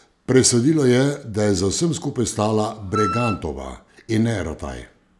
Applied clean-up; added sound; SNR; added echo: none; Wind instrument, woodwind instrument; 6 dB; none.